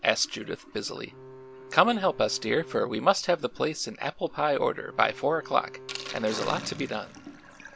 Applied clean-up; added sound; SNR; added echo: none; Sink (filling or washing) + Bowed string instrument; 16 dB; none.